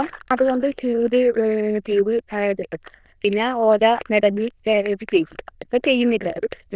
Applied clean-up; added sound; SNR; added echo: neural diffusion model UNIVERSE++.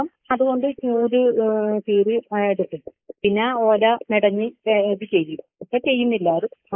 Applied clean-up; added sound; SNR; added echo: neural mask model Resemble Enhance denoiser.